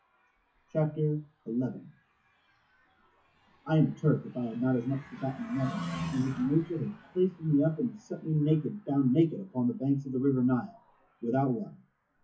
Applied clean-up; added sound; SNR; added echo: classical method WPE with log-MMSE.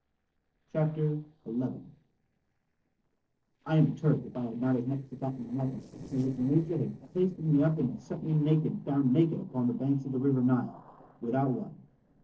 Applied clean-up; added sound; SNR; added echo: neural separator model SepFormer DNS4.